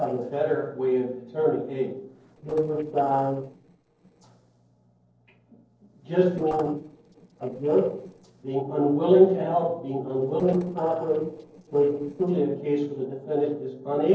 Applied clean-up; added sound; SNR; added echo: neural separator model SepFormer DNS4.